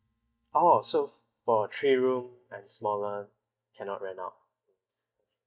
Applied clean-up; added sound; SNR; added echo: neural mask model DeepFilterNet 3.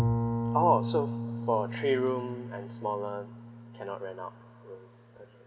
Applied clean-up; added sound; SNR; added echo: none; Bowed string instrument; 3 dB; none.